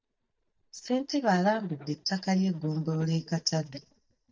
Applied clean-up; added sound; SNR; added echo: neural mask model DeepFilterNet 3.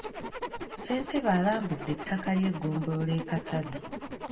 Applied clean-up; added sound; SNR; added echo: none; Zipper (clothing); 8 dB; reverberation time 1.1 s.